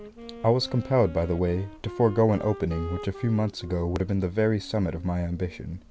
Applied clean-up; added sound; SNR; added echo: none; Wind instrument, woodwind instrument; 17 dB; none.